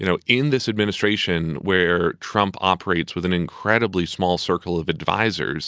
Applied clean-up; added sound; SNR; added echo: none; none; none; none.